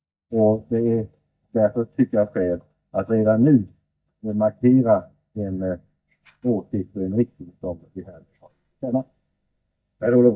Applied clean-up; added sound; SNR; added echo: neural mask model DeepFilterNet 3.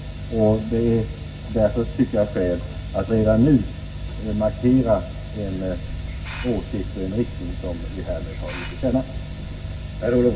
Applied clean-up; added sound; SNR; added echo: none; Hiss; 17 dB; reverberation time 0.4 s.